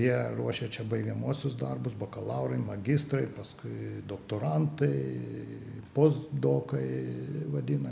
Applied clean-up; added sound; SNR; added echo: none; none; none; none.